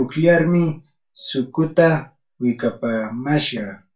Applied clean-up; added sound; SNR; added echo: none; none; none; reverberation time 0.2 s.